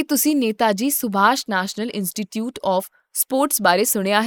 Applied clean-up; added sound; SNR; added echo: neural mask model Resemble Enhance denoiser.